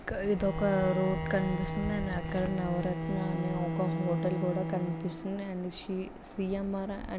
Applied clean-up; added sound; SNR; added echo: none; Bowed string instrument; 4 dB; none.